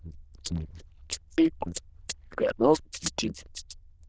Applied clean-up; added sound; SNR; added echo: neural diffusion model UNIVERSE++.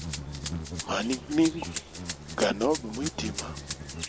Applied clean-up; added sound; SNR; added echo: none; Insect + Rattle (instrument); 6 dB; none.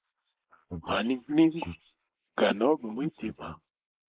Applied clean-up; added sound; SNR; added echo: neural mask model Resemble Enhance denoiser.